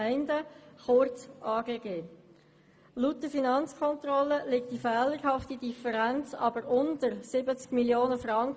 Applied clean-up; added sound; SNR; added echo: none; none; none; none.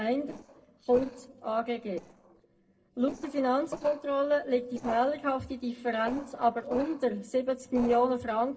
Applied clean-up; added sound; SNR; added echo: neural separator model SepFormer DNS4.